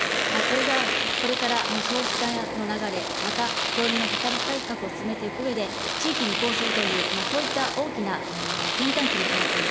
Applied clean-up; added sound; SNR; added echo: none; Domestic sounds, home sounds; -3 dB; none.